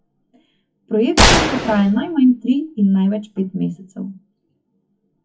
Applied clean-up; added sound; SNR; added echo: classical method WPE with log-MMSE.